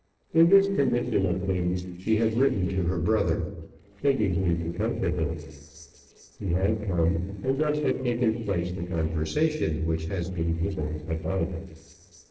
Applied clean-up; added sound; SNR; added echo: neural separator model SepFormer DNS4.